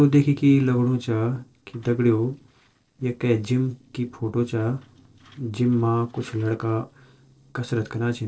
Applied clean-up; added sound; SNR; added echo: neural separator model SepFormer DNS4.